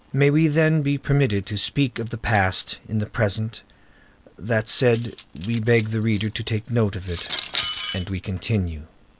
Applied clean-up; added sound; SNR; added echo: none; Cutlery, silverware; 3 dB; none.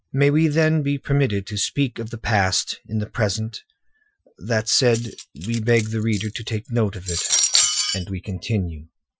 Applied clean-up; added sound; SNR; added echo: classical method Wiener filter.